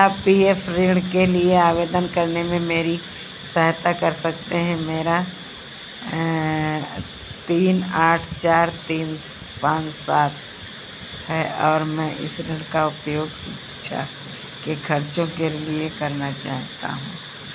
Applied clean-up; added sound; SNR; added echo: none; none; none; none.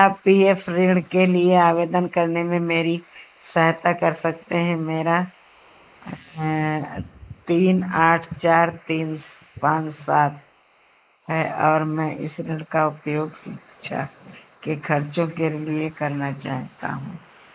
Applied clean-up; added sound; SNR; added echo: neural mask model Resemble Enhance denoiser.